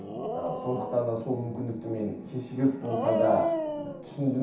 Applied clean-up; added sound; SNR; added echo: none; Dog; 4 dB; reverberation time 0.7 s.